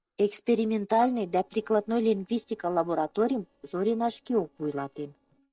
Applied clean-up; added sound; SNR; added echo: neural separator model SepFormer DNS4.